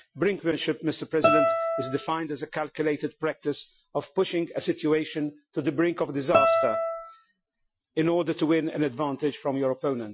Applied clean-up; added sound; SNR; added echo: classical method Wiener filter.